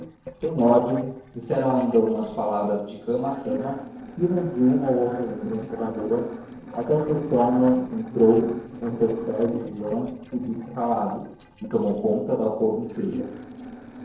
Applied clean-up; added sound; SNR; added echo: neural separator model SepFormer DNS4.